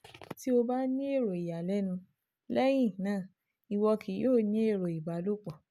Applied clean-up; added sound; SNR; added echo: none; none; none; none.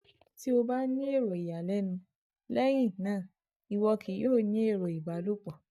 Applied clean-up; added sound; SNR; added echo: neural mask model DeepFilterNet 3.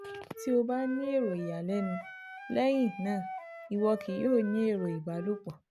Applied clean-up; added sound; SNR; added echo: none; Wind instrument, woodwind instrument; 11 dB; none.